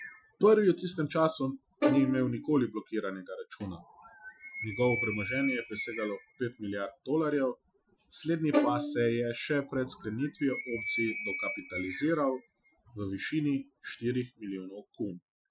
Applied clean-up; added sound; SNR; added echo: classical method Wiener filter.